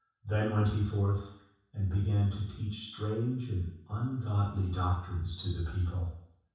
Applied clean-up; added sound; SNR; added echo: none; none; none; reverberation time 0.7 s.